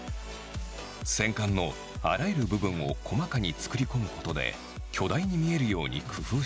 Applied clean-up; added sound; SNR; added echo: none; none; none; none.